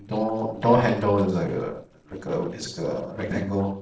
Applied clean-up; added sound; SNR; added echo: neural separator model SepFormer DNS4.